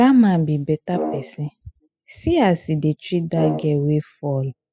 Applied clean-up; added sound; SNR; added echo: classical method spectral subtraction.